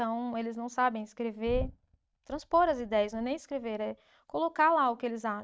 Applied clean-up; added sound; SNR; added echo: neural mask model RNNoise.